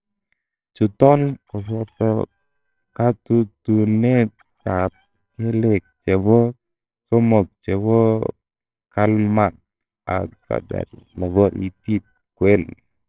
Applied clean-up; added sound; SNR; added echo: neural separator model SepFormer WHAMR!.